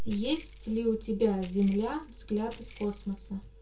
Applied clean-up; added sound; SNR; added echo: none; Keys jangling; 15 dB; reverberation time 0.2 s.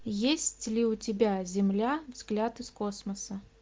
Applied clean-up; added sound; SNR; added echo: none; none; none; none.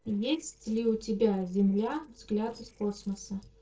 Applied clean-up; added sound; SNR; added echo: neural separator model SepFormer DNS4.